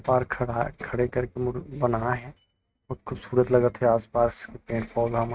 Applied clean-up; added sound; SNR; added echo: neural mask model RNNoise.